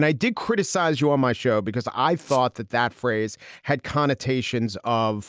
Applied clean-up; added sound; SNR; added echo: none; Squeak; 20 dB; none.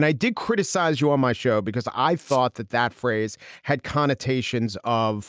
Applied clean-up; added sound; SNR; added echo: neural mask model RNNoise.